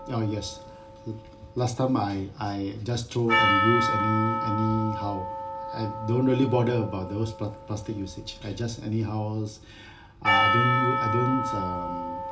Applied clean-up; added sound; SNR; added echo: none; Percussion; 1 dB; reverberation time 0.4 s.